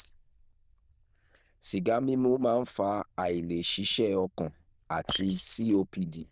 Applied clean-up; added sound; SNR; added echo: neural diffusion model UNIVERSE++.